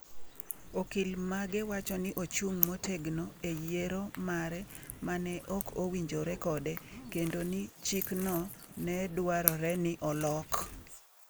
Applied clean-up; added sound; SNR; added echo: neural mask model Resemble Enhance denoiser.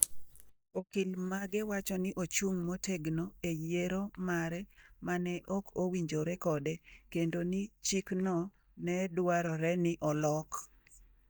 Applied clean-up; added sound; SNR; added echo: neural mask model DeepFilterNet 3.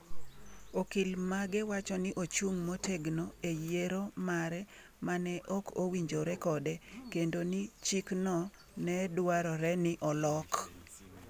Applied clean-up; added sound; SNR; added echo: none; none; none; none.